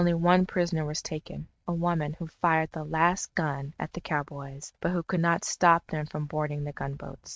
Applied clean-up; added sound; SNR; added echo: neural mask model RNNoise.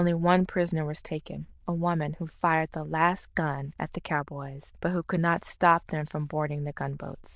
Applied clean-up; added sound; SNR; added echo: neural diffusion model UNIVERSE++.